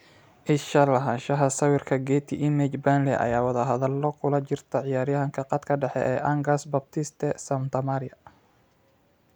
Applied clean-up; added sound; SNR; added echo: none; none; none; none.